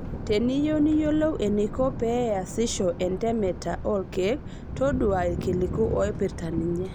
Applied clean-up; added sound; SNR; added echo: none; Thunder; 7 dB; none.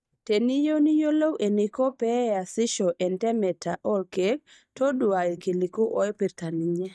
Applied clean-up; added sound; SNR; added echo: neural mask model DeepFilterNet 3.